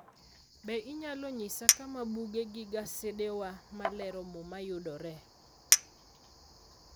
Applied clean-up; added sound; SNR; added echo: none; Chink, clink; -4 dB; none.